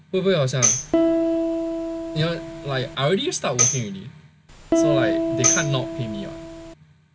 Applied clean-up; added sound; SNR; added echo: none; Tambourine + Piano; -3 dB; none.